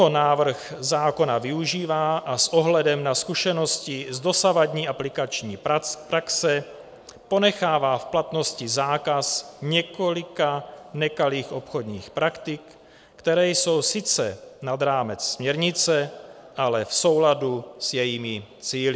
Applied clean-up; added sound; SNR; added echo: none; none; none; none.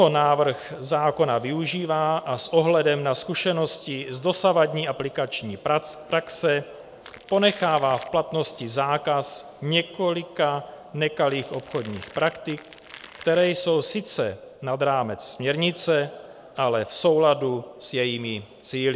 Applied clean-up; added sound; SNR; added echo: none; Crackle; 19 dB; none.